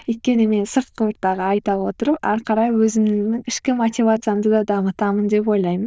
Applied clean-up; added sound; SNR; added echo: neural diffusion model UNIVERSE++.